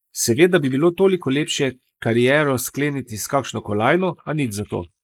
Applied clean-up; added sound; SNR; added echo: neural mask model Resemble Enhance denoiser.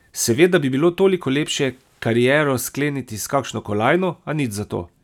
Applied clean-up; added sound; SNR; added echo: none; none; none; none.